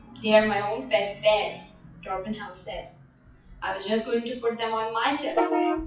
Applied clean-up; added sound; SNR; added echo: classical method WPE with log-MMSE.